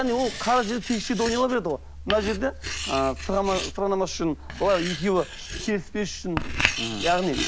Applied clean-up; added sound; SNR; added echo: none; Writing; 6 dB; none.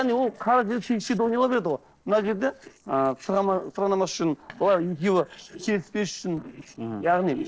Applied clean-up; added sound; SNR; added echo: neural separator model SepFormer DNS4.